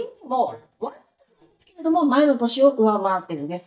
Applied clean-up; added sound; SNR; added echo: neural mask model DeepFilterNet 3.